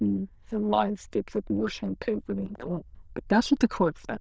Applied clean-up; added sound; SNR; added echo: neural diffusion model UNIVERSE++.